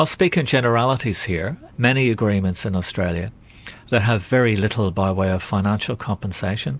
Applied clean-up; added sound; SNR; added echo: none; none; none; none.